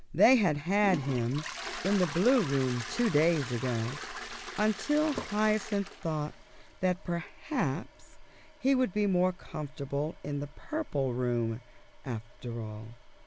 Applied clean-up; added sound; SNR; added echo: none; Toilet flush; 13 dB; none.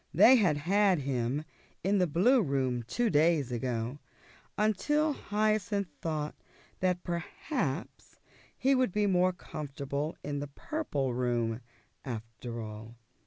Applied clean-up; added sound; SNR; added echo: none; none; none; none.